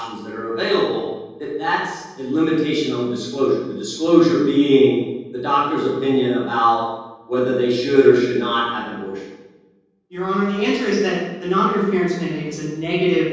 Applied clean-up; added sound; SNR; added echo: none; none; none; reverberation time 1.3 s.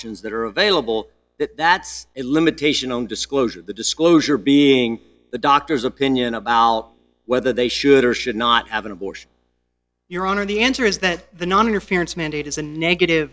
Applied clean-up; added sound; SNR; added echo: none; none; none; none.